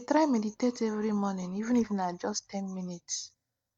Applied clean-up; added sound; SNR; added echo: neural mask model DeepFilterNet 3.